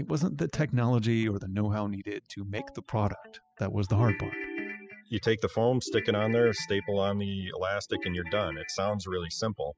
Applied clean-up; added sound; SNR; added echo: classical method spectral subtraction.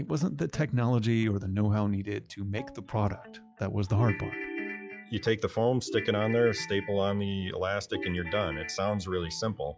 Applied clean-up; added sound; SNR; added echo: classical method log-MMSE.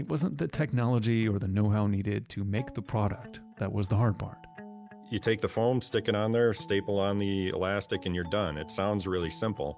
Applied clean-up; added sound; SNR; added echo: none; none; none; none.